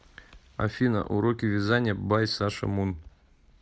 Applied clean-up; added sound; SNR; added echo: none; none; none; none.